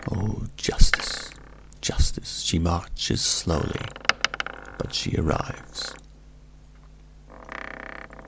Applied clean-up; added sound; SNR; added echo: none; Door; 10 dB; none.